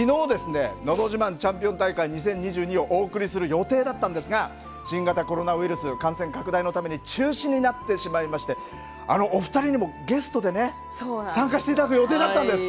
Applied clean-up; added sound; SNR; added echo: none; none; none; none.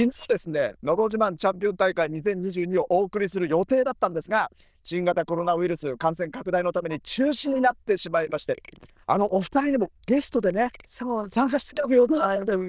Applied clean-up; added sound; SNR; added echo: neural diffusion model UNIVERSE++.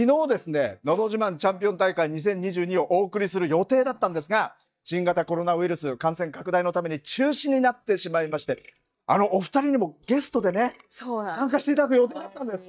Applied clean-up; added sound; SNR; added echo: neural mask model DeepFilterNet 3.